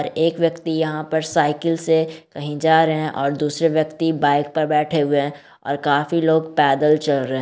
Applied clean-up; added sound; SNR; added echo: none; none; none; none.